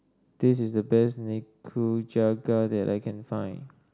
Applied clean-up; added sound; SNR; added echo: none; none; none; none.